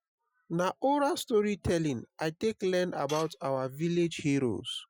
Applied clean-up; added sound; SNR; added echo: classical method Wiener filter.